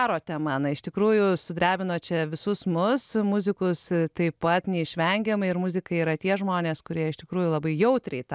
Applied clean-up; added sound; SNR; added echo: none; none; none; none.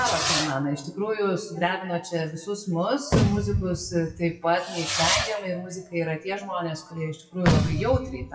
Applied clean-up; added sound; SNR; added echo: classical method WPE with log-MMSE.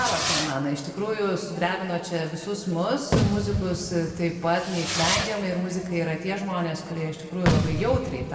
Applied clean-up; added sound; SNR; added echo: none; Fireworks; 3 dB; reverberation time 2.0 s.